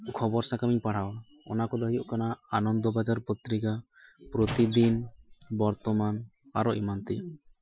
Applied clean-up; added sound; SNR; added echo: classical method Wiener filter.